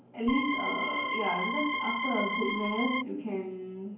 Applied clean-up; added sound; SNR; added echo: none; Organ; -1 dB; reverberation time 0.9 s.